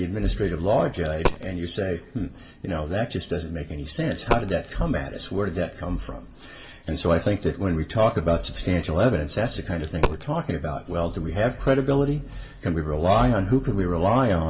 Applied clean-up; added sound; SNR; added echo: none; Coin (dropping); 6 dB; reverberation time 0.7 s.